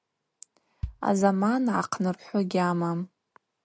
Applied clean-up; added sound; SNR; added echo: none; Bass drum; 17 dB; none.